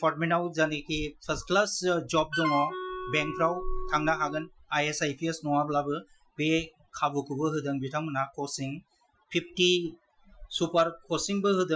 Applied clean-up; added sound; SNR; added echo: classical method Wiener filter.